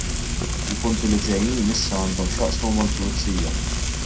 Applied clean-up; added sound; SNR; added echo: none; Frying (food); -1 dB; reverberation time 0.2 s.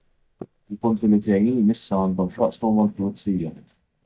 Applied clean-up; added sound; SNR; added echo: neural mask model DeepFilterNet 3.